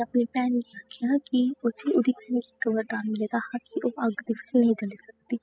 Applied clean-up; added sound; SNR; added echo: classical method spectral subtraction.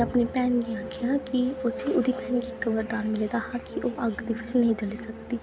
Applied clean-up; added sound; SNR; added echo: none; Mallet percussion; 13 dB; none.